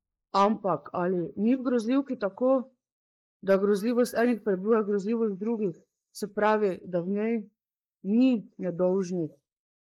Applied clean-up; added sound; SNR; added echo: neural mask model Resemble Enhance denoiser.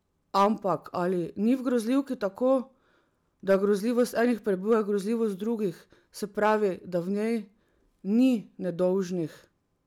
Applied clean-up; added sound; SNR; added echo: none; none; none; none.